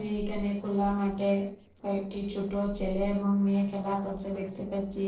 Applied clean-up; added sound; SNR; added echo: neural separator model SepFormer DNS4.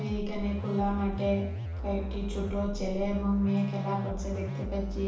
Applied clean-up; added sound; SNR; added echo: none; Musical instrument; 4 dB; reverberation time 0.7 s.